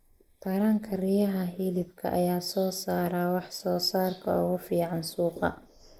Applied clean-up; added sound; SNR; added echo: neural mask model Resemble Enhance denoiser.